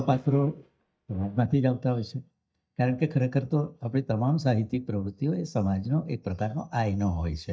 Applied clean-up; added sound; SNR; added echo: neural mask model DeepFilterNet 3.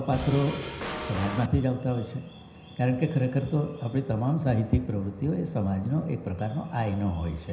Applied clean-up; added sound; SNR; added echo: none; Drum kit; 6 dB; reverberation time 0.9 s.